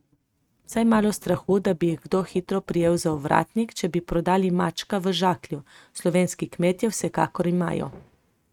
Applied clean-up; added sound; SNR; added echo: neural mask model RNNoise.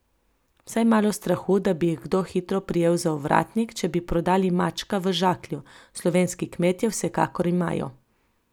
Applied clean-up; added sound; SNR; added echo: none; none; none; none.